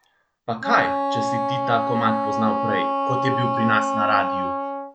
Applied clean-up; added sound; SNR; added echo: none; Wind instrument, woodwind instrument; -1 dB; none.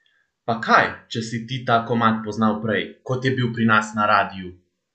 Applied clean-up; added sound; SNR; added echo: none; none; none; none.